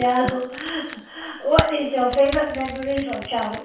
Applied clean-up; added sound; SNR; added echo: none; Crushing; 10 dB; reverberation time 0.7 s.